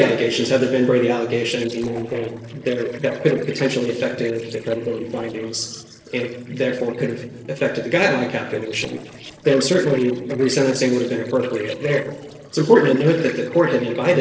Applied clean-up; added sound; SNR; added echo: neural separator model SepFormer DNS4.